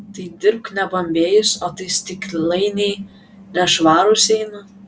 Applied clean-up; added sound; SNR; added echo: none; none; none; none.